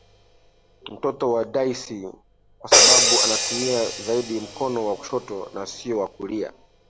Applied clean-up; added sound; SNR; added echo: none; Crash cymbal; -3 dB; none.